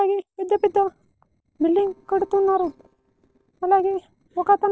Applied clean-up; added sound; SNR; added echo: neural separator model SepFormer DNS4.